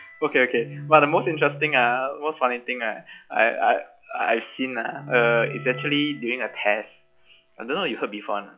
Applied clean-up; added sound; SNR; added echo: classical method log-MMSE.